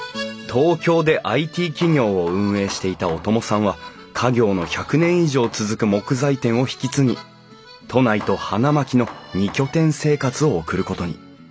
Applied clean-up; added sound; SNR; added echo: none; Hammer; 19 dB; none.